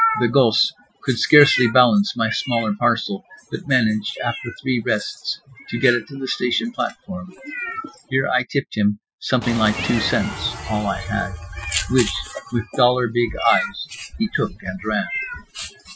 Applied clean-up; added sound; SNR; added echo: classical method Wiener filter.